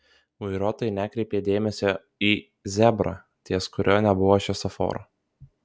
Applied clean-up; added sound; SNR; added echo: none; none; none; none.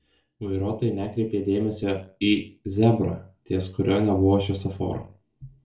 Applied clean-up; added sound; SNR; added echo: none; none; none; reverberation time 0.3 s.